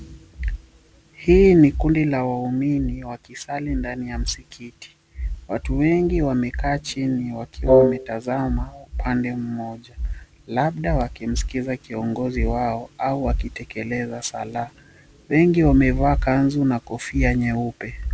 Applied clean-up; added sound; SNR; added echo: none; Wind instrument, woodwind instrument; -4 dB; none.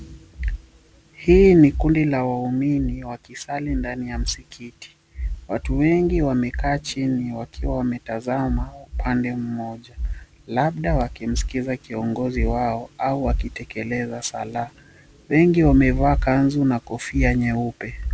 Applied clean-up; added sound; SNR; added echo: none; none; none; none.